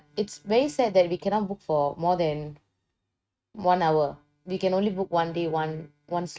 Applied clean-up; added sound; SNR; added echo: neural mask model RNNoise.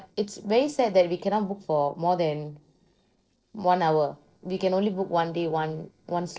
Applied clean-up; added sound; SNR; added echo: neural separator model SepFormer DNS4.